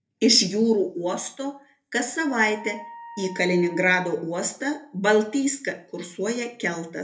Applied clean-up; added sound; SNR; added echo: none; Wind instrument, woodwind instrument; 19 dB; reverberation time 0.3 s.